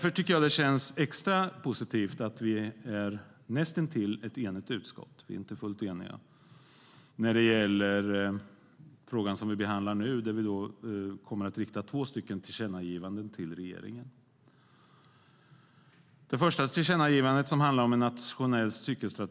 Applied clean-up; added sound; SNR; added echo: none; none; none; none.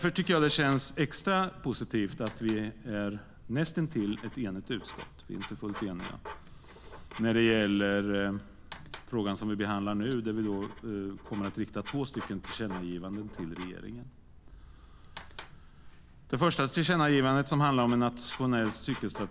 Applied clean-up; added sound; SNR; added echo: none; Writing; 16 dB; none.